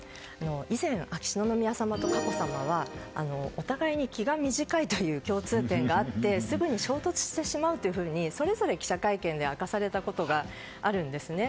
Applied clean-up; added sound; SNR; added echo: none; none; none; none.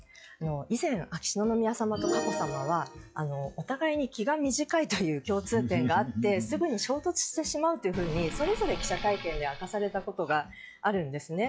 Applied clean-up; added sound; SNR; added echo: classical method log-MMSE.